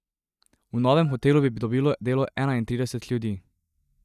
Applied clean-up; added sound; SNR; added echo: neural mask model DeepFilterNet 3.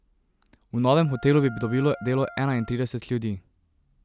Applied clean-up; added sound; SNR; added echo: none; Wind instrument, woodwind instrument; 18 dB; none.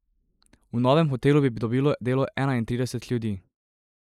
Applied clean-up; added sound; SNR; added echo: neural mask model Resemble Enhance denoiser.